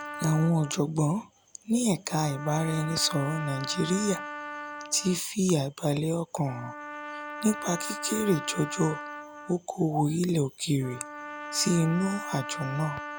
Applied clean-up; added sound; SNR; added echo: none; Trumpet; 11 dB; none.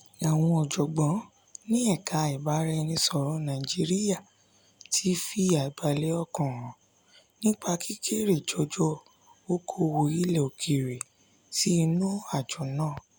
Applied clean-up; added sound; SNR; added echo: none; none; none; none.